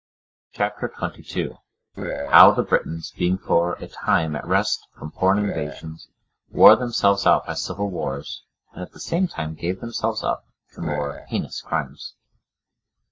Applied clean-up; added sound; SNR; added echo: neural mask model DeepFilterNet 3.